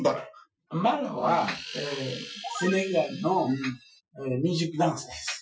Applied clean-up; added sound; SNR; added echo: classical method Wiener filter.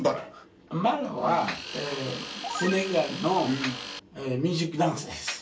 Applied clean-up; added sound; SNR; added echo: none; Tools; 10 dB; none.